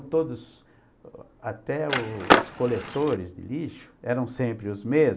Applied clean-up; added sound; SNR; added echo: none; Skateboard; -4 dB; none.